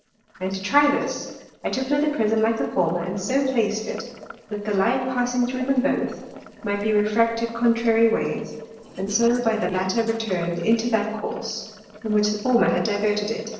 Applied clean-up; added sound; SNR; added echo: neural separator model SepFormer DNS4.